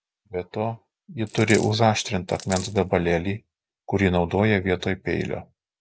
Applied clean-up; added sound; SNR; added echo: none; Coin (dropping); 14 dB; none.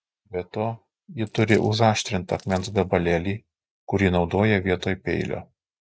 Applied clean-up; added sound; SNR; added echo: neural mask model RNNoise.